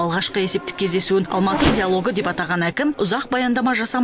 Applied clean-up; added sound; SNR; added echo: none; Race car, auto racing / Accelerating, revving, vroom; 9 dB; none.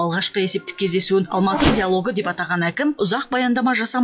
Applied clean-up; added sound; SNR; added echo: classical method log-MMSE.